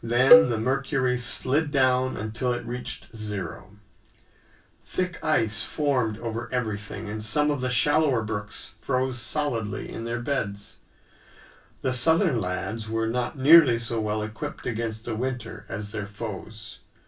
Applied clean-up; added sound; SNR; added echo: none; Cowbell; -2 dB; reverberation time 0.2 s.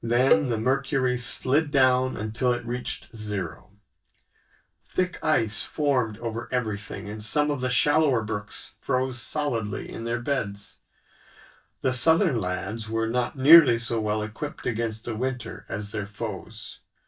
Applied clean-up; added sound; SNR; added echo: neural mask model DeepFilterNet 3.